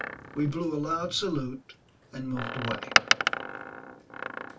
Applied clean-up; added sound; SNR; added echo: none; Door; -2 dB; reverberation time 0.2 s.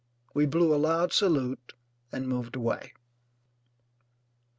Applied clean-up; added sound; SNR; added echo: none; none; none; none.